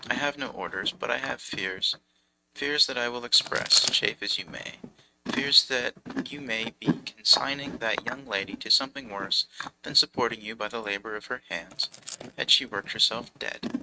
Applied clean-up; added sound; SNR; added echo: neural mask model RNNoise.